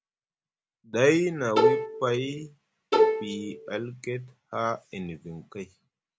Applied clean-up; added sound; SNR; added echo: none; Bowed string instrument; -5 dB; none.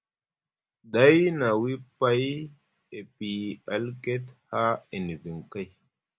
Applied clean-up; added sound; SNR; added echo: none; none; none; none.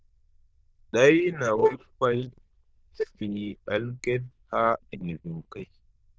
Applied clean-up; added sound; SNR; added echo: neural diffusion model UNIVERSE++.